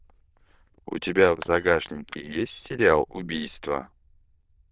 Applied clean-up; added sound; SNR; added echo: neural diffusion model UNIVERSE++.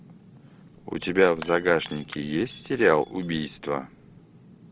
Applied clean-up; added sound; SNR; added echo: none; Shatter / Crushing; 18 dB; none.